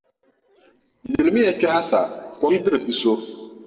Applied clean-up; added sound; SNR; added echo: neural separator model SepFormer DNS4.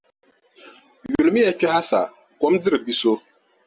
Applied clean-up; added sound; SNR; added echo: none; none; none; none.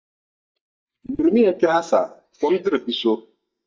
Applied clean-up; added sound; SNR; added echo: neural mask model DeepFilterNet 3.